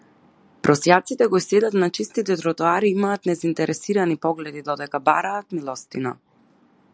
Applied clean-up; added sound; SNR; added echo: none; none; none; none.